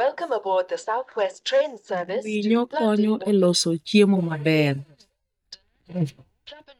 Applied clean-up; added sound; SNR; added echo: neural mask model DeepFilterNet 3.